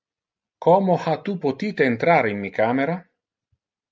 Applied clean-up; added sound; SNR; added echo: none; none; none; none.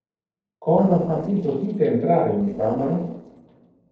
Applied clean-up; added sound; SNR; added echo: neural separator model SepFormer DNS4.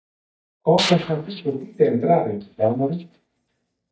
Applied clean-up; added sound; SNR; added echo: neural mask model DeepFilterNet 3.